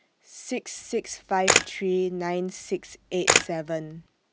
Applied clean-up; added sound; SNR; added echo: none; Camera; -2 dB; none.